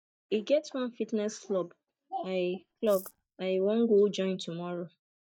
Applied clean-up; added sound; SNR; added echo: neural mask model DeepFilterNet 3.